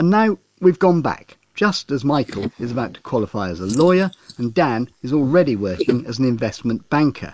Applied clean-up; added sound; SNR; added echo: neural mask model Resemble Enhance denoiser.